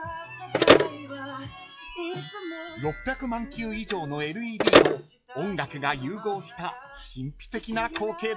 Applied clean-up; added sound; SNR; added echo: classical method log-MMSE.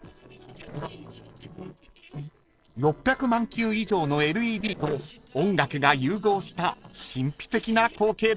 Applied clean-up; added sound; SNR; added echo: neural separator model SepFormer DNS4.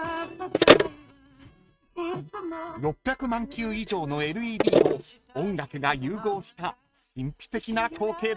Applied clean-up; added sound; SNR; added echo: neural mask model RNNoise.